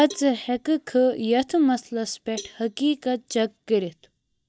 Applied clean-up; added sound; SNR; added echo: neural mask model DeepFilterNet 3.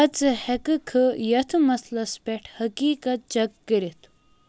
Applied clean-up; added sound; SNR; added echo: none; none; none; none.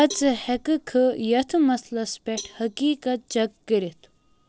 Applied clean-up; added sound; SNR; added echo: neural separator model SepFormer DNS4.